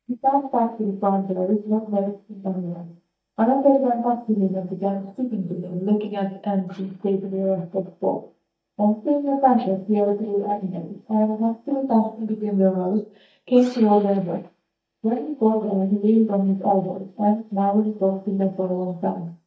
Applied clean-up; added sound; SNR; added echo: neural mask model DeepFilterNet 3.